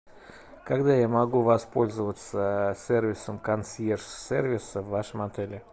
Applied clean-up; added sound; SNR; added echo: none; none; none; none.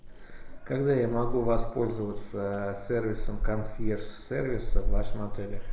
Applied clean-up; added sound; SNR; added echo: none; Meow / Purr; -2 dB; reverberation time 0.8 s.